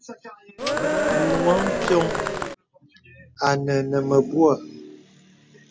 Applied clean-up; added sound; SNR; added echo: none; Cheering; -1 dB; none.